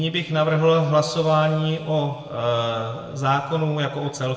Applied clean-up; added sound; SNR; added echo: none; none; none; reverberation time 1.8 s.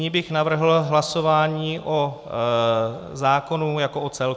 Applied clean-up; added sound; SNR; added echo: none; none; none; none.